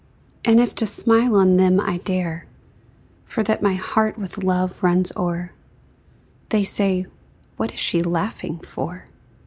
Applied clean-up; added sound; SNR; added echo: none; none; none; none.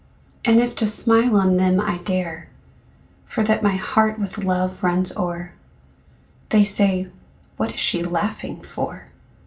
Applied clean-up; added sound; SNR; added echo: none; none; none; reverberation time 0.2 s.